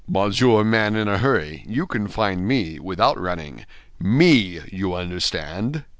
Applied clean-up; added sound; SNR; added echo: none; none; none; none.